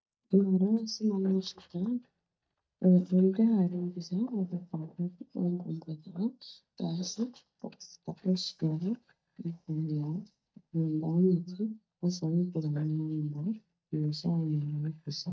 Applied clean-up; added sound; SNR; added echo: neural mask model DeepFilterNet 3.